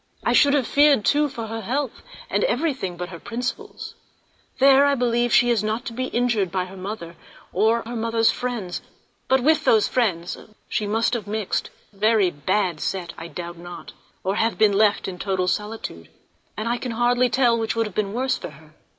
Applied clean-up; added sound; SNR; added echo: none; none; none; none.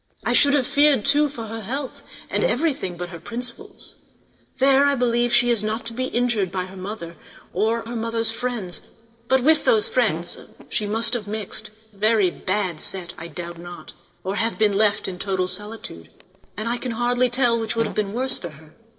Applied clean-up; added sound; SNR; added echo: neural separator model SepFormer DNS4.